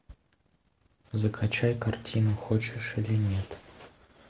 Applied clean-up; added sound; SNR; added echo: none; none; none; none.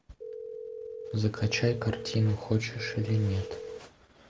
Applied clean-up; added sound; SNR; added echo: none; Telephone; 9 dB; none.